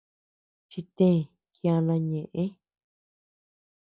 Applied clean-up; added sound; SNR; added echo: none; none; none; none.